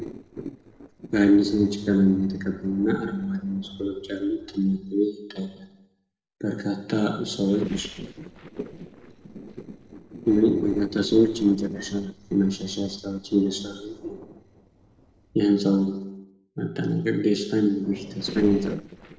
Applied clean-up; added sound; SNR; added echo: neural separator model SepFormer DNS4.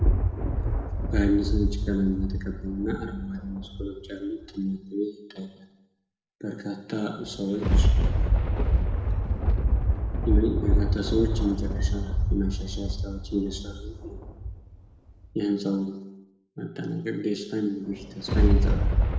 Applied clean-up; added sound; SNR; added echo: none; Thunder; -5 dB; reverberation time 1.0 s.